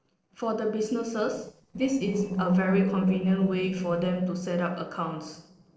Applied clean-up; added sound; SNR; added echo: neural separator model SepFormer DNS4.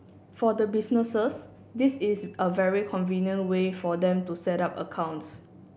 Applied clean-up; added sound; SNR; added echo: none; none; none; none.